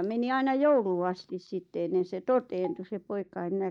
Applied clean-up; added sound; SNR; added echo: neural mask model DeepFilterNet 3.